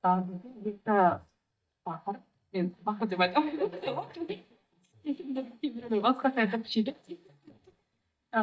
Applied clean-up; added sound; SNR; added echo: neural mask model DeepFilterNet 3.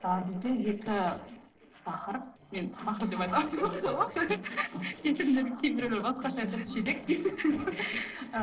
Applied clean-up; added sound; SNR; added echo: neural separator model SepFormer DNS4.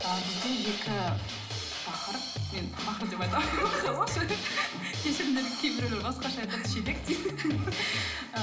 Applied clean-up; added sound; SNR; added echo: none; Drum kit; 3 dB; reverberation time 0.5 s.